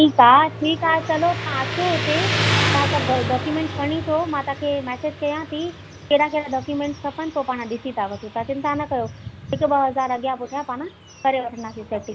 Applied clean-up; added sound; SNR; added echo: none; Motorcycle; 6 dB; none.